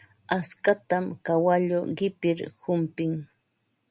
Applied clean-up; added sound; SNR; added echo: none; none; none; none.